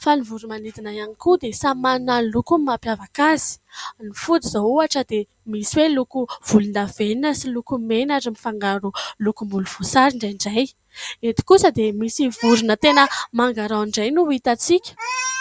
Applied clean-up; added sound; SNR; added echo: none; none; none; none.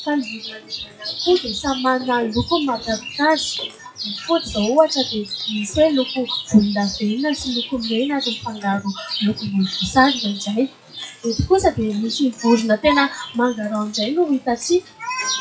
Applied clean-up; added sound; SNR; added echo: classical method WPE with log-MMSE.